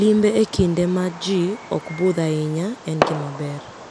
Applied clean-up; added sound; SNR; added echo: none; Fireworks; 10 dB; none.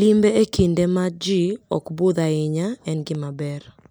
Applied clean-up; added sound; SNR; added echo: none; none; none; none.